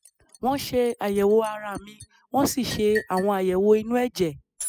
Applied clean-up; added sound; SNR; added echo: classical method spectral subtraction.